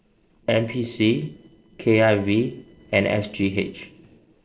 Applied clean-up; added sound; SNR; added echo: neural separator model SepFormer DNS4.